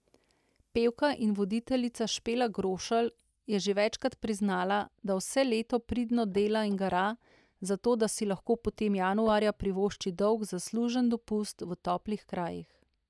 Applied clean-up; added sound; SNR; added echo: neural mask model DeepFilterNet 3.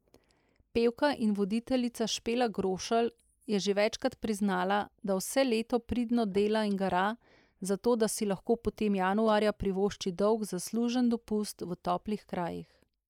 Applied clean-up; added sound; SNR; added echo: neural mask model Resemble Enhance denoiser.